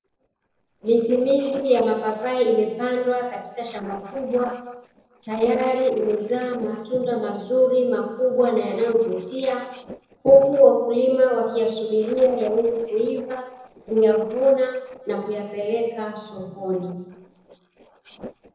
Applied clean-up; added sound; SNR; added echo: neural separator model SepFormer DNS4.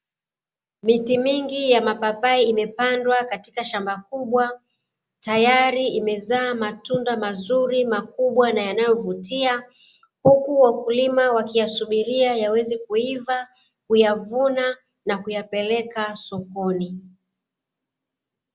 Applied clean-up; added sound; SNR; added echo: none; none; none; none.